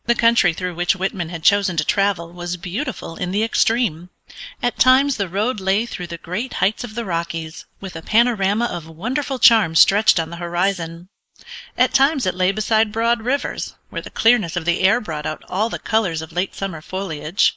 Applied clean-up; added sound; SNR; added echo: neural mask model Resemble Enhance denoiser.